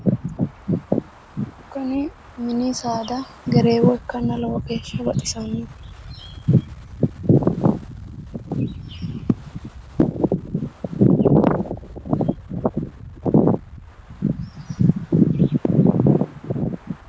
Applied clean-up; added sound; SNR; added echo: none; Wind; 18 dB; none.